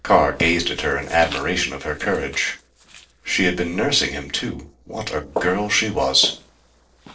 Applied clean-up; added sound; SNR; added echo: neural separator model SepFormer DNS4.